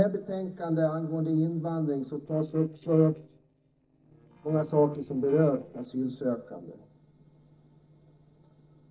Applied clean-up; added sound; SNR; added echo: neural separator model SepFormer DNS4.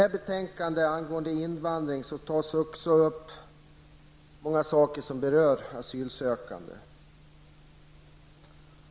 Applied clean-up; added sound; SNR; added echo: none; none; none; none.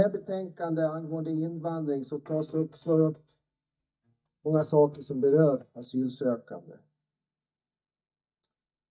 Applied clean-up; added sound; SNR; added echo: neural mask model DeepFilterNet 3.